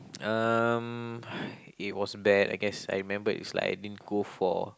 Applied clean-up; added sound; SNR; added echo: none; none; none; none.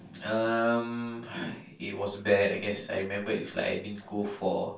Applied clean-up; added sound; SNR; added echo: none; none; none; reverberation time 0.3 s.